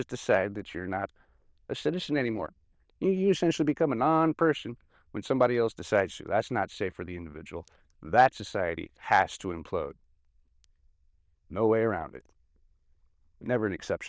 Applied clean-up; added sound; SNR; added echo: neural diffusion model UNIVERSE++.